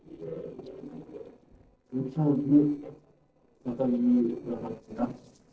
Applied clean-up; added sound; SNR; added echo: neural separator model SepFormer DNS4.